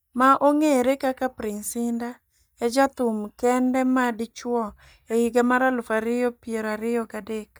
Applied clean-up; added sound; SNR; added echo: neural mask model DeepFilterNet 3.